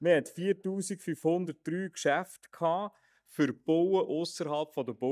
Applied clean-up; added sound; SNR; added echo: neural mask model DeepFilterNet 3.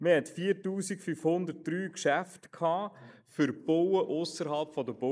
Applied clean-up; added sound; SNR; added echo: neural mask model Resemble Enhance denoiser.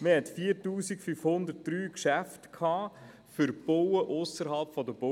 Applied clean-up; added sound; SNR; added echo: none; none; none; none.